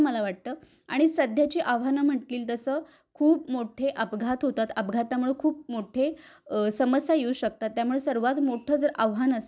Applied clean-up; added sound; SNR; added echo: none; none; none; none.